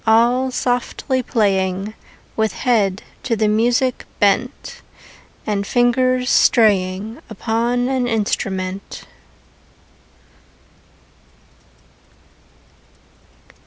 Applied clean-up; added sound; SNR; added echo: none; none; none; none.